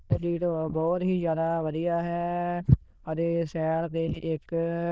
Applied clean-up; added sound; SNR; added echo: neural diffusion model UNIVERSE++.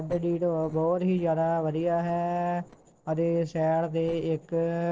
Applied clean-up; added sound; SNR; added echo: neural separator model SepFormer DNS4.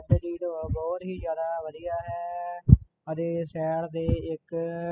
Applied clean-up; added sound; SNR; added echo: classical method spectral subtraction.